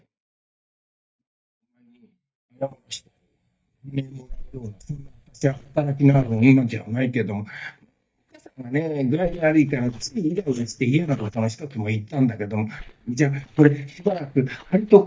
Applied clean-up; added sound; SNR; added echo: neural mask model DeepFilterNet 3.